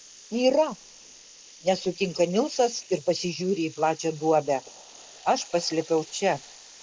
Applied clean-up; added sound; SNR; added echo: neural mask model Resemble Enhance denoiser.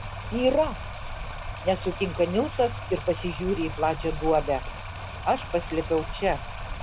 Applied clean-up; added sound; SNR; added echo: none; Stream; 7 dB; none.